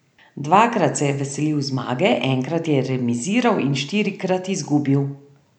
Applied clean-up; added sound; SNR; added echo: none; none; none; none.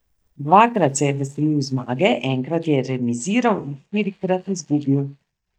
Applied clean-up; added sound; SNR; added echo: neural mask model DeepFilterNet 3.